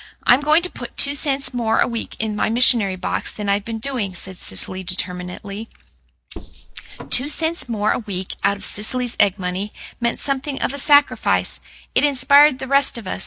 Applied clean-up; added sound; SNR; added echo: neural separator model SepFormer DNS4.